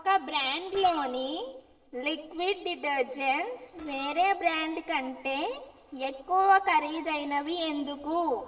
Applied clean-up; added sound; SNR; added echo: neural separator model SepFormer DNS4.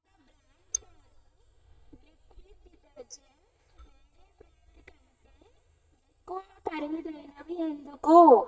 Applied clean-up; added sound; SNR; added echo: neural mask model DeepFilterNet 3.